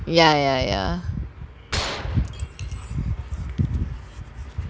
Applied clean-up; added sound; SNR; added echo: none; Gunshot, gunfire; 9 dB; none.